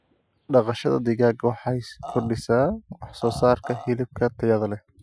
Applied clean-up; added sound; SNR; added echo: classical method Wiener filter.